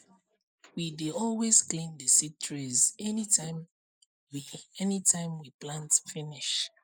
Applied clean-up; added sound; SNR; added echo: neural mask model Resemble Enhance denoiser.